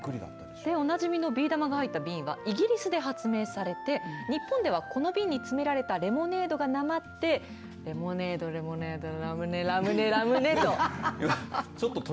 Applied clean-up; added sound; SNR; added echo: none; none; none; none.